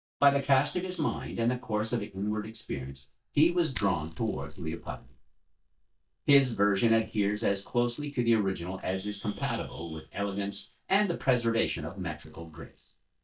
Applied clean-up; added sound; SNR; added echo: neural mask model DeepFilterNet 3.